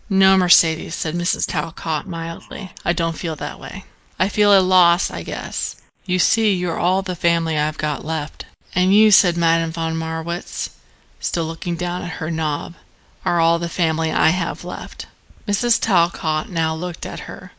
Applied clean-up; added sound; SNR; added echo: neural mask model Resemble Enhance denoiser.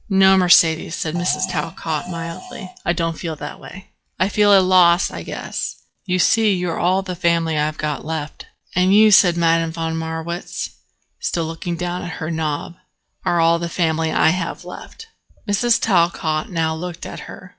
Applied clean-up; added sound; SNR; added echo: classical method log-MMSE.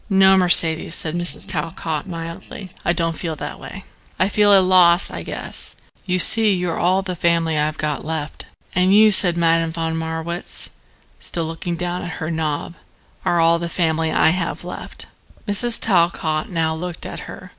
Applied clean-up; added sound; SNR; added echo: neural separator model SepFormer DNS4.